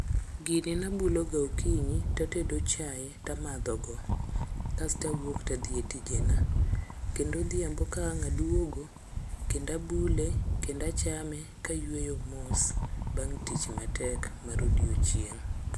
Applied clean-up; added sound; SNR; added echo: none; Rattle; -4 dB; none.